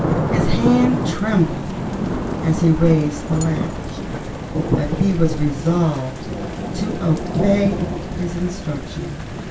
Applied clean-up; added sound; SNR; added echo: none; Thunder / Rain; 2 dB; reverberation time 0.3 s.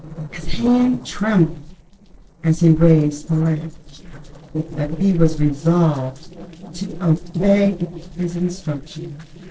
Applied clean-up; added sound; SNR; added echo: neural separator model SepFormer DNS4.